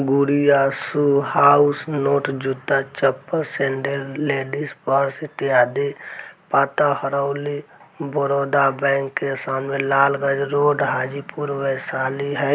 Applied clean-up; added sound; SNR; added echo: none; none; none; none.